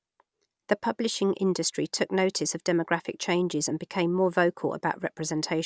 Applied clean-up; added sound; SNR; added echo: none; none; none; none.